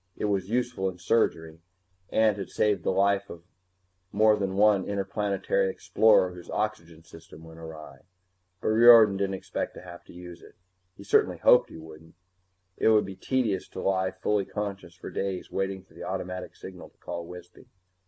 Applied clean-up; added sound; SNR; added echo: none; none; none; none.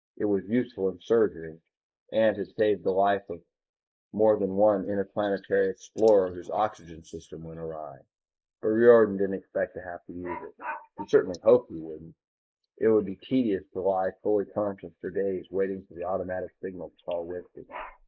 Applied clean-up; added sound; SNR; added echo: neural mask model Resemble Enhance denoiser.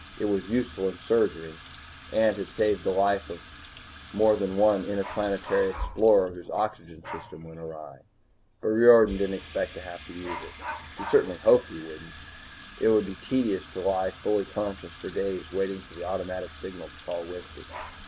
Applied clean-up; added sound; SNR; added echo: none; Dog + Sink (filling or washing) / Water tap, faucet; 14 dB; none.